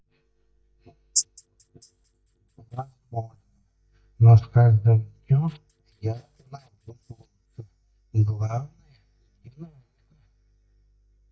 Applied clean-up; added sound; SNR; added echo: neural mask model DeepFilterNet 3.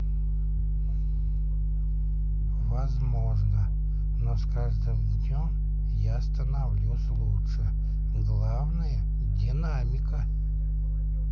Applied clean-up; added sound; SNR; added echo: none; none; none; none.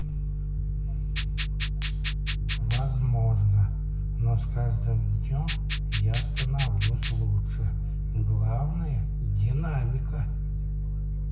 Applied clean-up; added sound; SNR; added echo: none; Rattle (instrument); 3 dB; reverberation time 1.0 s.